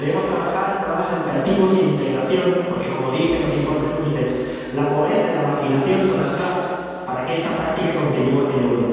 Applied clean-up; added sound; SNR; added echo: none; none; none; reverberation time 2.1 s.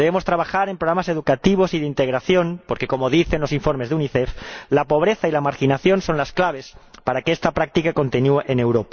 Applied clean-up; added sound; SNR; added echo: none; none; none; none.